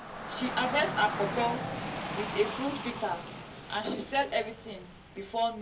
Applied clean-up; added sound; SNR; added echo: none; Rain / Dog; 6 dB; reverberation time 0.2 s.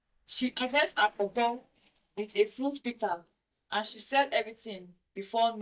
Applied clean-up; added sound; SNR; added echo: neural mask model DeepFilterNet 3.